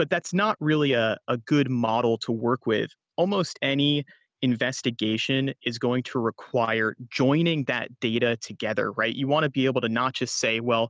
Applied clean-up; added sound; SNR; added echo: none; none; none; none.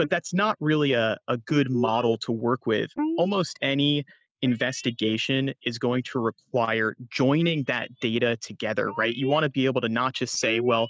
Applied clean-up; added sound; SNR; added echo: neural mask model Resemble Enhance denoiser.